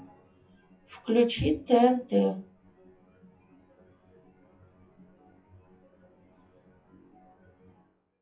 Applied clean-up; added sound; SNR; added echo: classical method WPE with log-MMSE.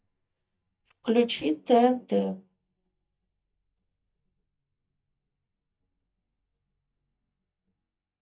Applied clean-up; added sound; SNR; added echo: neural mask model DeepFilterNet 3.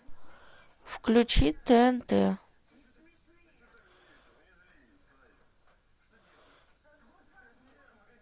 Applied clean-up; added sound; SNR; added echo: none; none; none; none.